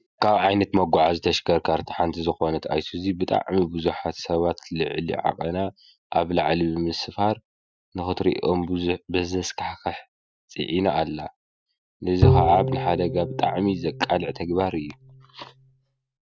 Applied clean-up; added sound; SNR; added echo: neural mask model RNNoise.